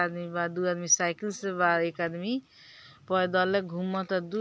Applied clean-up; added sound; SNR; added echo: none; none; none; none.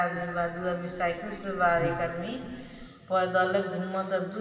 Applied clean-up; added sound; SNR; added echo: none; Insect; 14 dB; reverberation time 2.3 s.